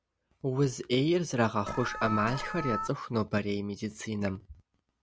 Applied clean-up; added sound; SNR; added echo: none; Alarm; 5 dB; none.